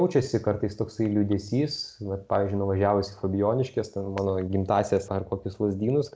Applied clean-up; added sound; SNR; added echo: none; none; none; none.